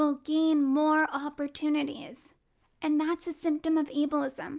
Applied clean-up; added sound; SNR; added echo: none; none; none; none.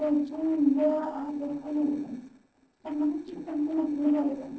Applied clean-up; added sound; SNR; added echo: neural separator model SepFormer DNS4.